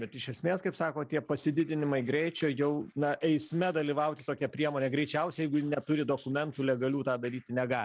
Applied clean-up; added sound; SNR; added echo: neural separator model SepFormer DNS4.